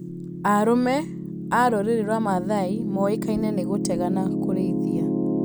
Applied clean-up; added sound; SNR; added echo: none; Piano; 2 dB; none.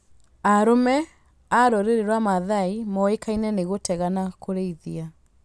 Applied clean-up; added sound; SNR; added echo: none; none; none; none.